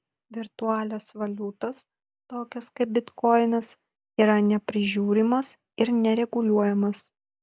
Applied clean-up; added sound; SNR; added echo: none; none; none; none.